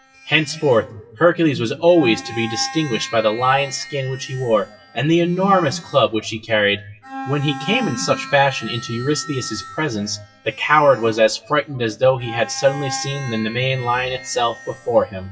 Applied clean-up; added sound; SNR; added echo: classical method WPE with log-MMSE.